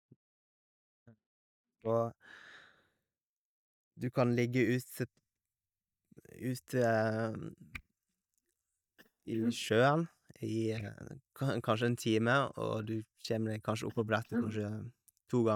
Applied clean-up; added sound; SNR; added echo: neural mask model DeepFilterNet 3.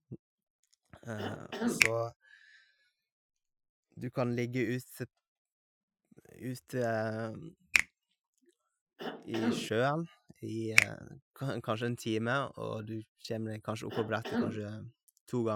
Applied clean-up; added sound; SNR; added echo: classical method Wiener filter.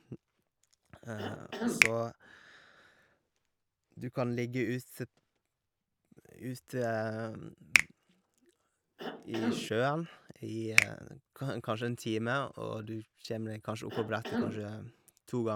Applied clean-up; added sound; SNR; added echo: none; Cough + Finger snapping; -2 dB; none.